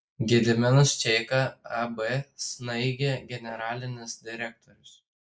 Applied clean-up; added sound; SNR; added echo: neural mask model Resemble Enhance denoiser.